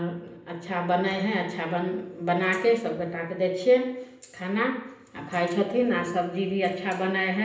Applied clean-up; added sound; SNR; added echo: none; none; none; reverberation time 0.8 s.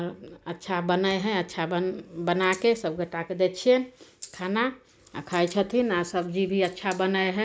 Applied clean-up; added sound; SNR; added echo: none; none; none; none.